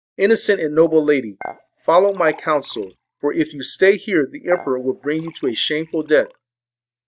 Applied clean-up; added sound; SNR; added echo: neural mask model DeepFilterNet 3.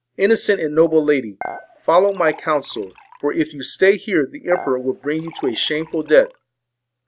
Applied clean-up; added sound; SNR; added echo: none; Dishes, pots, and pans / Chink, clink; 17 dB; none.